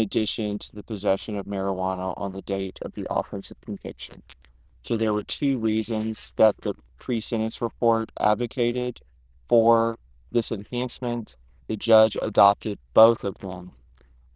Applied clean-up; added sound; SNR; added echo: neural diffusion model UNIVERSE++.